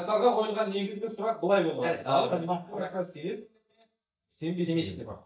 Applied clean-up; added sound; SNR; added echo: neural mask model DeepFilterNet 3.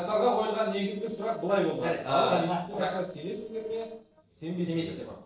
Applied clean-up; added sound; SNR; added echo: neural separator model SepFormer DNS4.